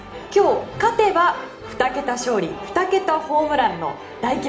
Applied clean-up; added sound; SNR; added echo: none; none; none; reverberation time 0.6 s.